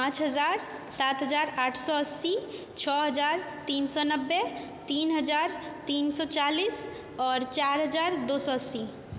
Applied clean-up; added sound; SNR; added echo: none; none; none; none.